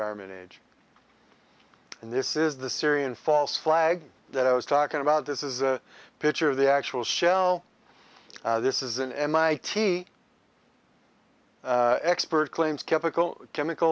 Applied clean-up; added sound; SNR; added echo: none; none; none; none.